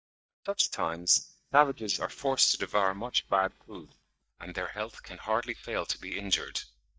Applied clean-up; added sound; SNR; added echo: neural mask model DeepFilterNet 3.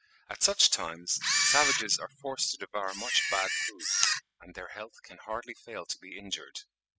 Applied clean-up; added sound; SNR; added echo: classical method spectral subtraction.